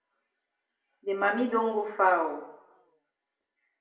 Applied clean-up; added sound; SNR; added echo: none; none; none; reverberation time 0.7 s.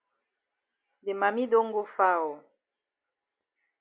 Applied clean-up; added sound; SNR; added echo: none; none; none; none.